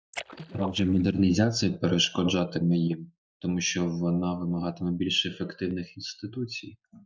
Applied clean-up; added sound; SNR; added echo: neural mask model DeepFilterNet 3.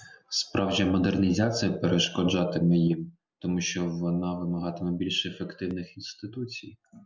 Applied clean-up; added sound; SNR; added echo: none; none; none; none.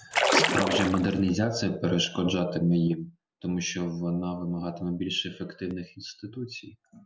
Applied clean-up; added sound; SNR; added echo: none; Splash, splatter; -2 dB; none.